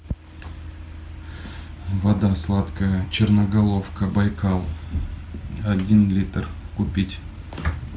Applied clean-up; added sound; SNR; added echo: none; none; none; none.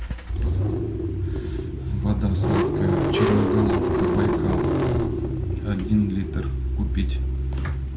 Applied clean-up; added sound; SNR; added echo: none; Engine starting / Car; -4 dB; none.